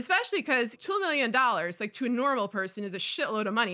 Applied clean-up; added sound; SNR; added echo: none; none; none; none.